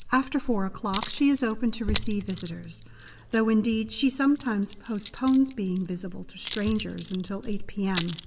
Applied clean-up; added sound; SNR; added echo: none; Chink, clink; 9 dB; reverberation time 1.1 s.